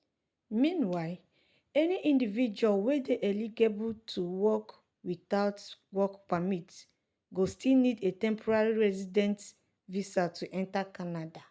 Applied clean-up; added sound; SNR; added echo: none; none; none; none.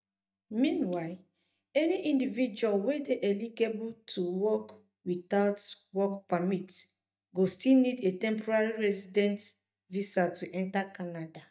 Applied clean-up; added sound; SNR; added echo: neural mask model DeepFilterNet 3.